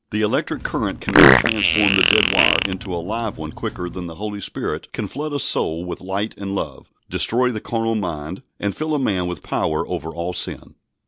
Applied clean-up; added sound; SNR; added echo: none; Fart; -4 dB; none.